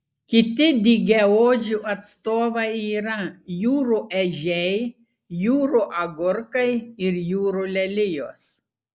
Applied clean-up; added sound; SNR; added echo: neural mask model Resemble Enhance denoiser.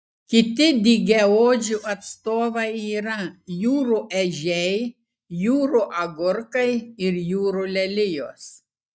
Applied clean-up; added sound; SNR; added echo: neural mask model DeepFilterNet 3.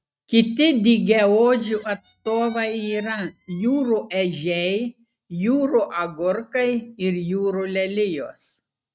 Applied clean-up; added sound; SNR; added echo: neural mask model RNNoise.